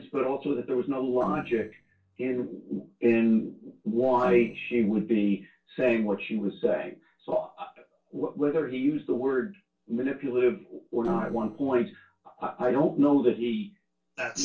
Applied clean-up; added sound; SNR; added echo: neural separator model SepFormer DNS4.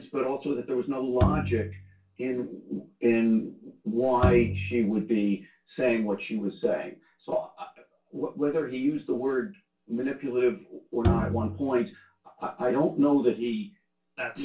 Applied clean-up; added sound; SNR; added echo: none; Bowed string instrument; 2 dB; reverberation time 0.2 s.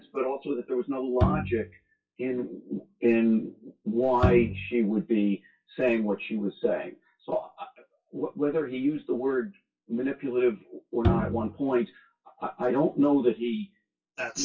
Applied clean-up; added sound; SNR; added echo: classical method WPE with log-MMSE.